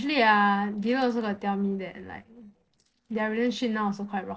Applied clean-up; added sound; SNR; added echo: neural separator model SepFormer DNS4.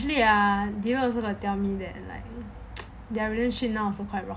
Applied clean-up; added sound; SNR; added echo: none; none; none; none.